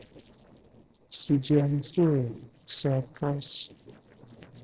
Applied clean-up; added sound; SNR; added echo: neural separator model SepFormer DNS4.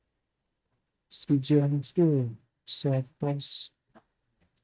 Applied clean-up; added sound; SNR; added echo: neural mask model DeepFilterNet 3.